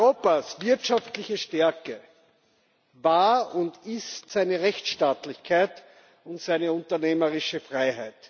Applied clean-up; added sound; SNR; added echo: none; none; none; none.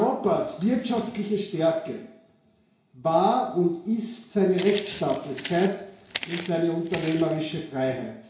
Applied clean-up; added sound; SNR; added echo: none; Walk, footsteps; 10 dB; reverberation time 0.6 s.